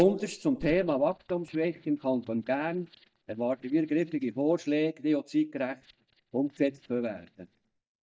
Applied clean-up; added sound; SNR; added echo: neural mask model DeepFilterNet 3.